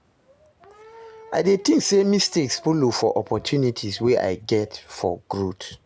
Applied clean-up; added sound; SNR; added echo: none; none; none; none.